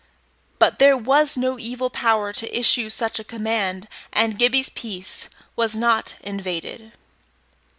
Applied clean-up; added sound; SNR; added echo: none; none; none; none.